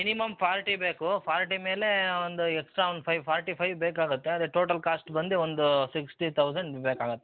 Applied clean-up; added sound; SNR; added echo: none; none; none; none.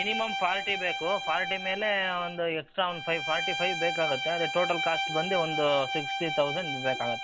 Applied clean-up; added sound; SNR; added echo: none; Bowed string instrument; 3 dB; none.